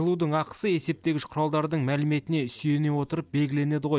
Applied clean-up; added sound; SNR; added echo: none; none; none; none.